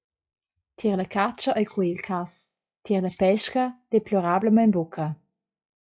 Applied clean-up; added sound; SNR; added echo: classical method log-MMSE.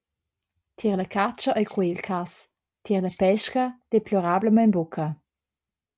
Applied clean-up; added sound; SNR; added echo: none; Keys jangling; 15 dB; none.